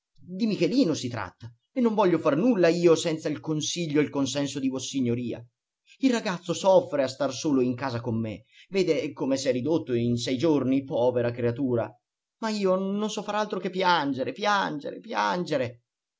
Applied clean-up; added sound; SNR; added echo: none; none; none; none.